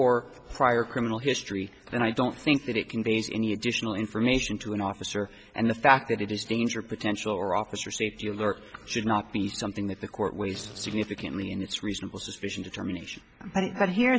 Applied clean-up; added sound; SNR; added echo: none; Fart; 18 dB; none.